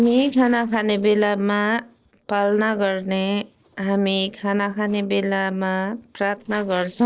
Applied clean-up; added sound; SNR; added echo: neural separator model SepFormer DNS4.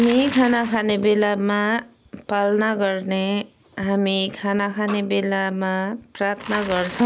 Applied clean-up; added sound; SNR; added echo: none; Bicycle; 18 dB; none.